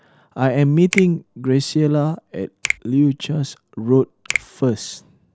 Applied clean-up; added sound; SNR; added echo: none; Finger snapping; 11 dB; none.